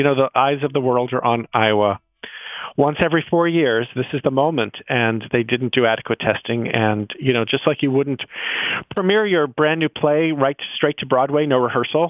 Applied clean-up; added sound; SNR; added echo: neural mask model DeepFilterNet 3.